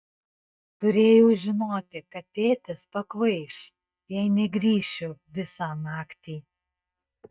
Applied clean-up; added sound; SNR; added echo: neural mask model DeepFilterNet 3.